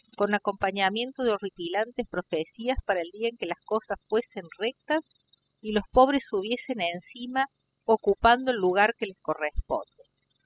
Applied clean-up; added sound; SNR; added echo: classical method spectral subtraction.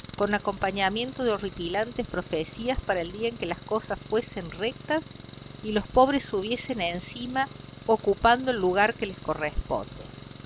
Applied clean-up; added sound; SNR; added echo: none; Engine; 16 dB; none.